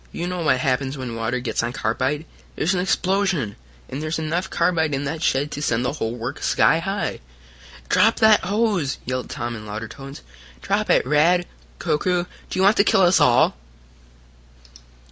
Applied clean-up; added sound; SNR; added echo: none; none; none; none.